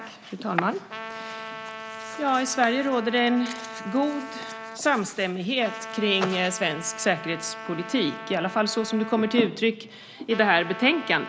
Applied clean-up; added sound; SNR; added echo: none; Trumpet; 12 dB; none.